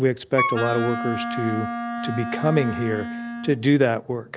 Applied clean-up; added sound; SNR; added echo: none; Wind instrument, woodwind instrument; 5 dB; none.